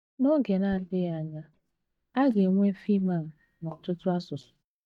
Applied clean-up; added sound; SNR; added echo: neural mask model DeepFilterNet 3.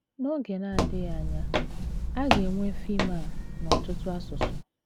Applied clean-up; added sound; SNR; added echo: none; Walk, footsteps; -5 dB; none.